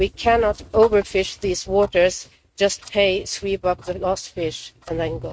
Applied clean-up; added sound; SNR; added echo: neural mask model RNNoise.